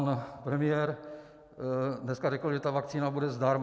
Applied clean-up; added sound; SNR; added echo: none; none; none; none.